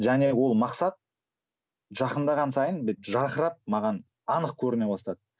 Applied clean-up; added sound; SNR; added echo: none; none; none; none.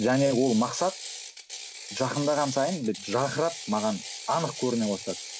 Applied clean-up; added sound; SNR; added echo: none; Ratchet, pawl; 11 dB; none.